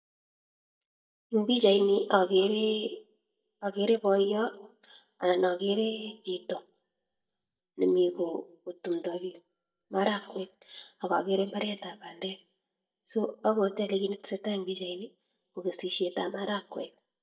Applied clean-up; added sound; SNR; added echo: neural mask model DeepFilterNet 3.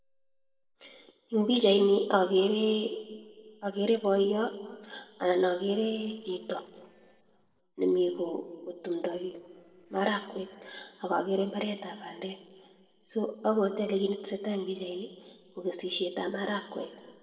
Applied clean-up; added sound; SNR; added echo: neural separator model SepFormer DNS4.